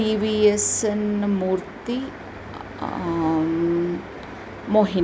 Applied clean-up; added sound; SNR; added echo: none; none; none; none.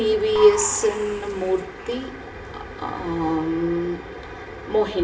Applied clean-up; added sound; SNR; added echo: none; Applause / Crowd; 16 dB; reverberation time 0.8 s.